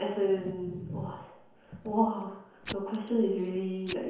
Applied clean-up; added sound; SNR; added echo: none; Packing tape, duct tape / Tearing; 13 dB; reverberation time 0.9 s.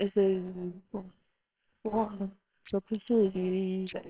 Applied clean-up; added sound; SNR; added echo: neural separator model SepFormer WHAMR!.